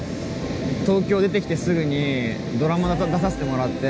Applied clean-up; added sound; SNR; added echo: none; none; none; none.